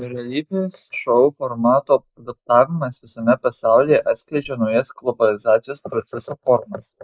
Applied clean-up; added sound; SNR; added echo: neural mask model Resemble Enhance denoiser.